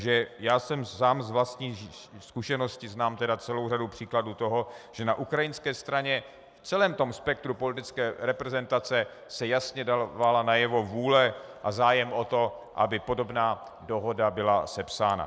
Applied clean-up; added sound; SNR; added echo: none; none; none; none.